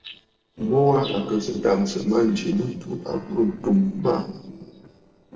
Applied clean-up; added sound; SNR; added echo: neural separator model SepFormer DNS4.